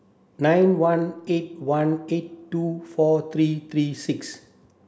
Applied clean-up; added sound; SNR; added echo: none; none; none; none.